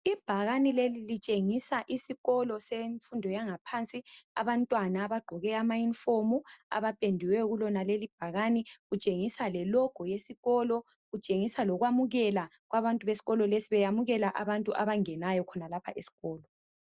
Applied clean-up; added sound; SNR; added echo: none; none; none; none.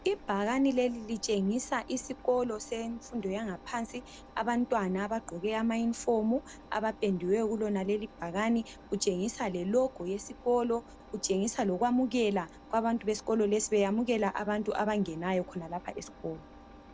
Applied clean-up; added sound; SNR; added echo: none; Engine; 20 dB; none.